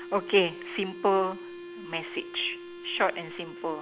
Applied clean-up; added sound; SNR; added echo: none; Wind instrument, woodwind instrument; 12 dB; none.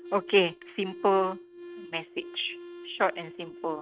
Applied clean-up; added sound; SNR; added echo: neural mask model RNNoise.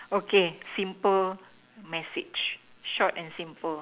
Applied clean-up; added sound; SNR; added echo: none; none; none; none.